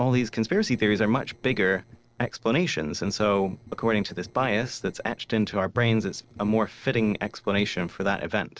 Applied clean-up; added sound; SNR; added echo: neural separator model SepFormer DNS4.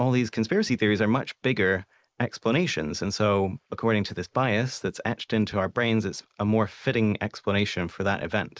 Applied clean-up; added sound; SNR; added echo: neural mask model Resemble Enhance denoiser.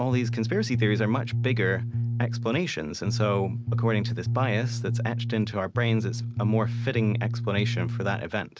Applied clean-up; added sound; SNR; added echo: none; Bass guitar; 0 dB; none.